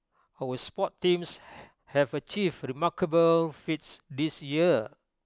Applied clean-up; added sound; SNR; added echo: none; none; none; none.